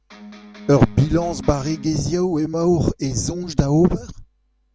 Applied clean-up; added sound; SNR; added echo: none; Electric guitar; 18 dB; none.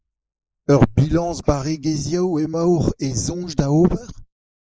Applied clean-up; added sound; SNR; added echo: neural mask model Resemble Enhance denoiser.